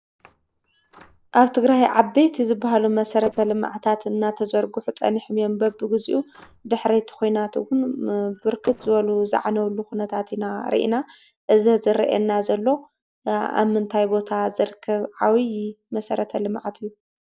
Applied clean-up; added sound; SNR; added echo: neural separator model SepFormer DNS4.